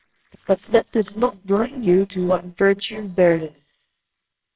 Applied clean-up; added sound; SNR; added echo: neural separator model SepFormer WHAMR!.